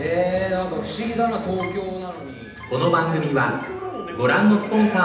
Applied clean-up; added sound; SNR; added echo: none; none; none; reverberation time 0.8 s.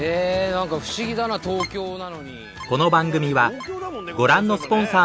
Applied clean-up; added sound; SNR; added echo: none; none; none; none.